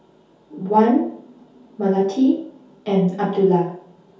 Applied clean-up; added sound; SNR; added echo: none; none; none; reverberation time 0.6 s.